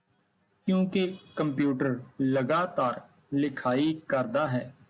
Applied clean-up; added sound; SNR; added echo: none; none; none; none.